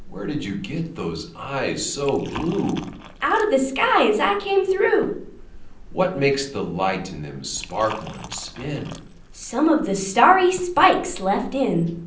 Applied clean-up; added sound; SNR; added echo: none; Liquid; 18 dB; reverberation time 0.6 s.